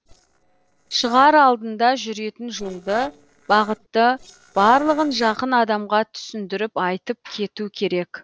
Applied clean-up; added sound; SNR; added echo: neural separator model SepFormer DNS4.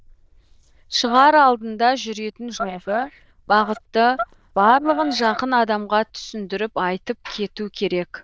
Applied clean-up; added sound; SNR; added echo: neural diffusion model UNIVERSE++.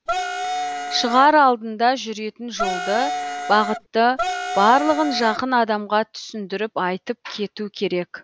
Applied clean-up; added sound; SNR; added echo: none; Wind instrument, woodwind instrument; 5 dB; none.